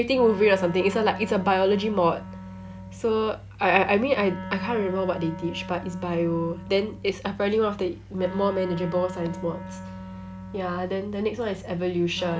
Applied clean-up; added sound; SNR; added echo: none; Wind instrument, woodwind instrument; 14 dB; none.